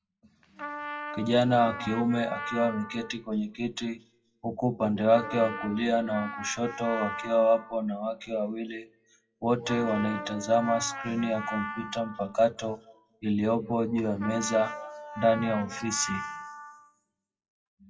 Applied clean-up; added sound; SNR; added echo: classical method WPE with log-MMSE.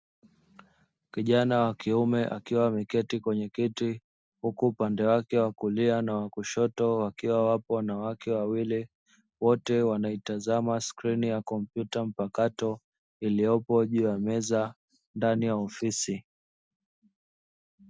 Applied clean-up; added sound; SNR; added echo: none; none; none; none.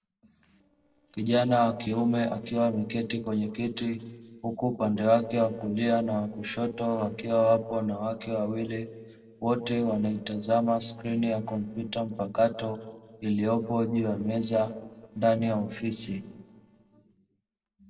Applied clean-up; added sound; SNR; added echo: neural separator model SepFormer DNS4.